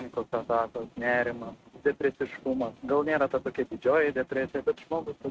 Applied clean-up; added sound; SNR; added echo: neural mask model RNNoise.